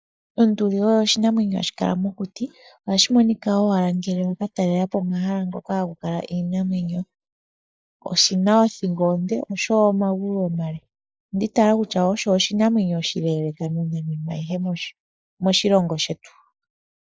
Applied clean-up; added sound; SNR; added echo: neural mask model Resemble Enhance denoiser.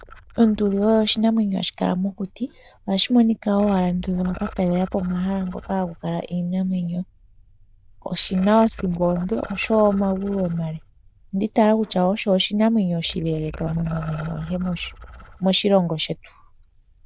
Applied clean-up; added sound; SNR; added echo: neural diffusion model UNIVERSE++.